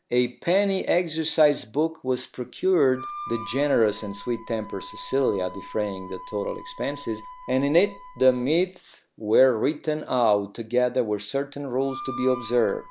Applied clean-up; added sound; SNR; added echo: none; Harmonica; 17 dB; none.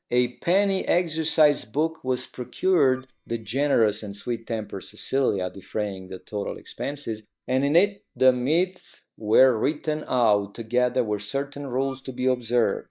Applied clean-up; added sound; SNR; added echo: neural mask model DeepFilterNet 3.